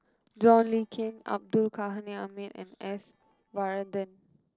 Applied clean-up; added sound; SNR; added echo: neural separator model SepFormer DNS4.